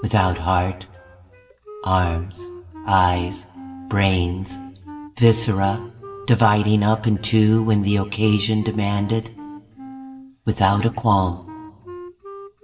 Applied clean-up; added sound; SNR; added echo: none; Wind instrument, woodwind instrument; 18 dB; reverberation time 1.7 s.